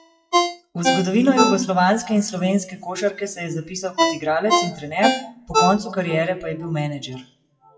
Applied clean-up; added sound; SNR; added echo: classical method WPE with log-MMSE.